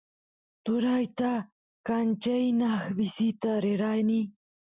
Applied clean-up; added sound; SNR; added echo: none; none; none; none.